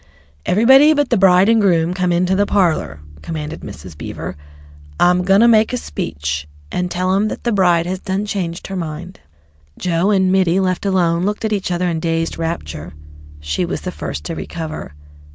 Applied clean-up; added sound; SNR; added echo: none; Bass guitar; 19 dB; none.